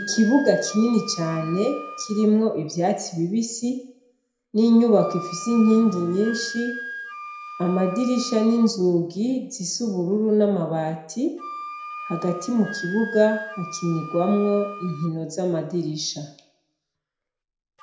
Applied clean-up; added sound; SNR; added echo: none; Wind instrument, woodwind instrument; 15 dB; reverberation time 0.5 s.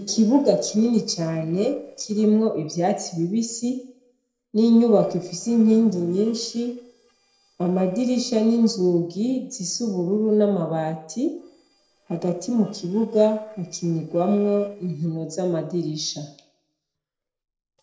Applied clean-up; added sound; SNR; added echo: neural separator model SepFormer DNS4.